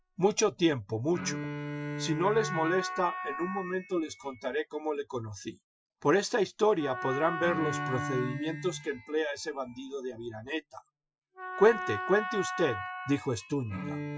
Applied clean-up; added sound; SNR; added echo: classical method Wiener filter.